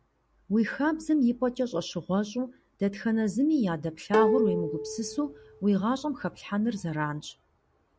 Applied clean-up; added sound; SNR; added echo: none; Plucked string instrument; 1 dB; none.